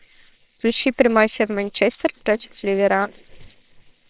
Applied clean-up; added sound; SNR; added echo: neural separator model SepFormer WHAMR!.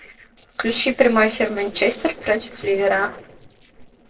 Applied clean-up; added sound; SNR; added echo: neural separator model SepFormer DNS4.